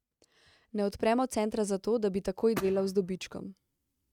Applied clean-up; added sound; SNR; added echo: neural mask model RNNoise.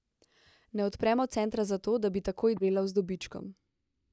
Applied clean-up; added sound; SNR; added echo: neural mask model DeepFilterNet 3.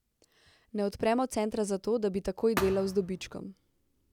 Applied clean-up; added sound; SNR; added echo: none; Thump, thud; 8 dB; none.